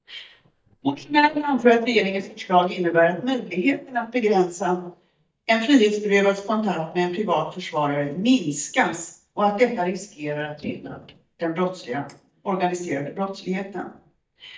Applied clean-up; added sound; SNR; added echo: neural mask model DeepFilterNet 3.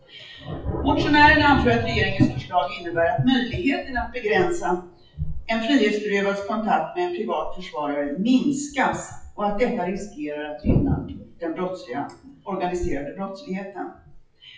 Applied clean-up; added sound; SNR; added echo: classical method WPE with log-MMSE.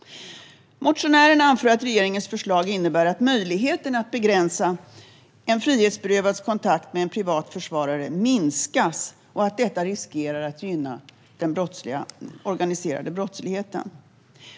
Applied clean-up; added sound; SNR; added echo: none; none; none; none.